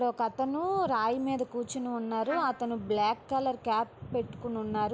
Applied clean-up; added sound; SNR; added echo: none; Trumpet; 14 dB; none.